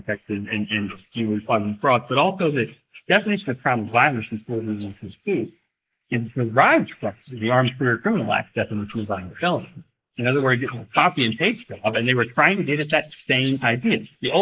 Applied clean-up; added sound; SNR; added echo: neural mask model Resemble Enhance denoiser.